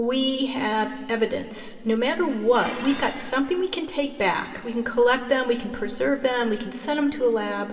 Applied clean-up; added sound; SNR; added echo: none; Dishes, pots, and pans; 18 dB; reverberation time 2.3 s.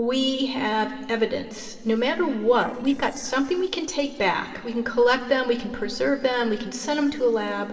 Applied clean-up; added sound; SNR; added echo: neural separator model SepFormer DNS4.